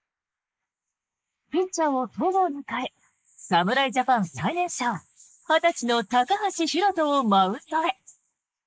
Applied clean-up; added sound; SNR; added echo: neural mask model Resemble Enhance denoiser.